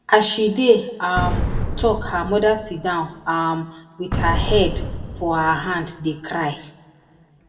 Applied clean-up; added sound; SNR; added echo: none; Boom; 4 dB; reverberation time 1.2 s.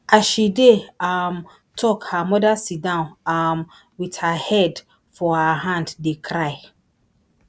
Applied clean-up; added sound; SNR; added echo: none; none; none; none.